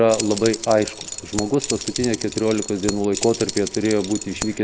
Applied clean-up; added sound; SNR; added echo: none; Keys jangling; 9 dB; none.